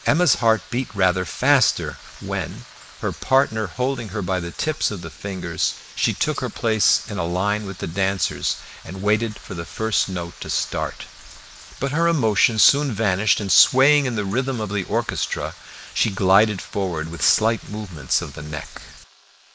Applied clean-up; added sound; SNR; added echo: neural mask model Resemble Enhance denoiser.